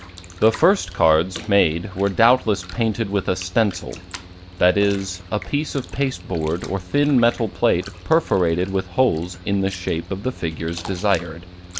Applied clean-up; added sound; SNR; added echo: none; Bathtub (filling or washing) + Mechanical fan; 16 dB; none.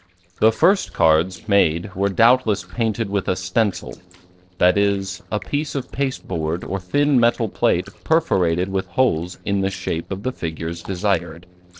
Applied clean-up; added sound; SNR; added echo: neural separator model SepFormer DNS4.